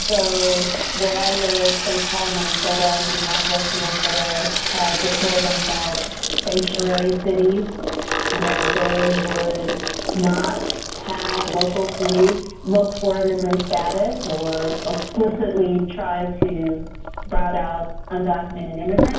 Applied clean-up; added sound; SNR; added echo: none; Sink (filling or washing) / Water tap, faucet; 2 dB; reverberation time 0.9 s.